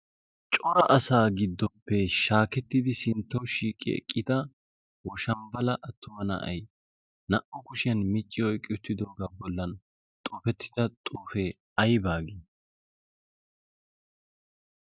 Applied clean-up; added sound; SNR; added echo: none; none; none; none.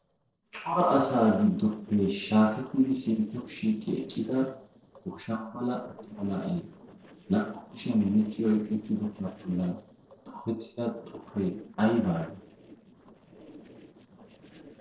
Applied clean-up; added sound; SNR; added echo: neural separator model SepFormer DNS4.